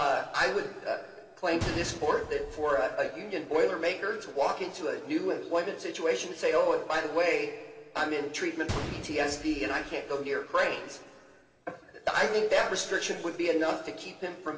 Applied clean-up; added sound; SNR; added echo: none; Gunshot, gunfire; 15 dB; reverberation time 1.7 s.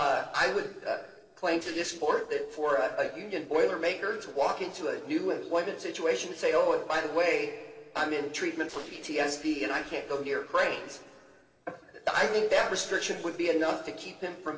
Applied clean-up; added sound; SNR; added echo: neural separator model SepFormer DNS4.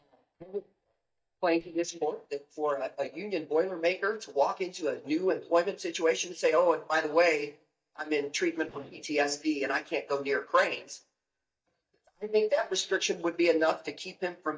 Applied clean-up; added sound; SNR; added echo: neural mask model DeepFilterNet 3.